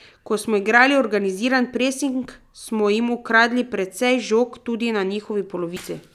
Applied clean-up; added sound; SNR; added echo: none; none; none; none.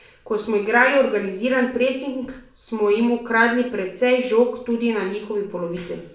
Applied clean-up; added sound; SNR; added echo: none; none; none; reverberation time 0.5 s.